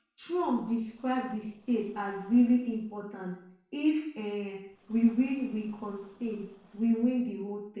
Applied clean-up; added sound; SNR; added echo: neural separator model SepFormer DNS4.